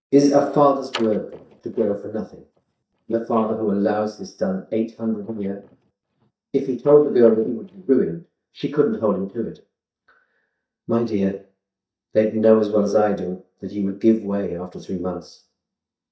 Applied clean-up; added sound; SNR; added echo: neural mask model DeepFilterNet 3.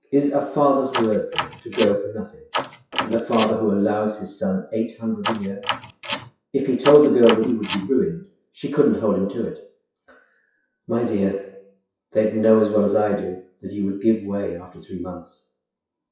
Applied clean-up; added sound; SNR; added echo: classical method WPE with log-MMSE.